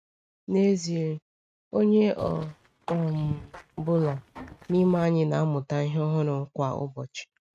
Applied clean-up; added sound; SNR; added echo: neural mask model RNNoise.